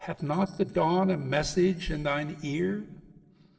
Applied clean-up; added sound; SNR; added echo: neural separator model SepFormer DNS4.